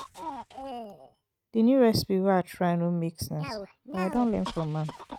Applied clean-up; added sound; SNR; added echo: neural mask model RNNoise.